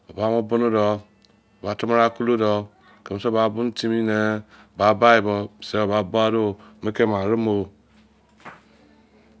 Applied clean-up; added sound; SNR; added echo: none; none; none; none.